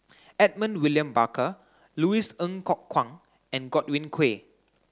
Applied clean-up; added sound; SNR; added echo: none; none; none; none.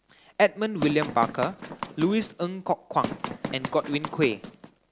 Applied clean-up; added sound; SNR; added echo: none; Run; 8 dB; none.